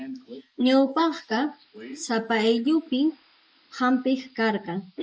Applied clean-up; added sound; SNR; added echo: neural mask model Resemble Enhance denoiser.